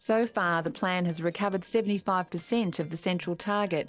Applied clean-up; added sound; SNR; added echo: neural separator model SepFormer DNS4.